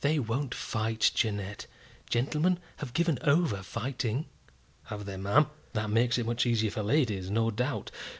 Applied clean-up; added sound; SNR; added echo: none; none; none; none.